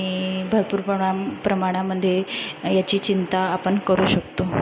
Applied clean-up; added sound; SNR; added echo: none; none; none; none.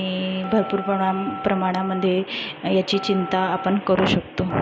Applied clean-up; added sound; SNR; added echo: none; Telephone; 13 dB; none.